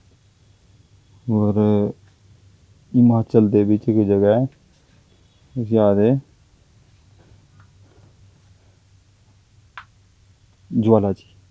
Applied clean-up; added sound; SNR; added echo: none; none; none; none.